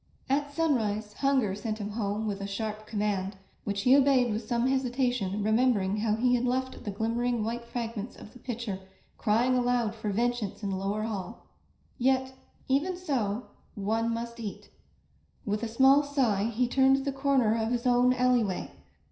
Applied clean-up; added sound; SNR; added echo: none; none; none; reverberation time 0.5 s.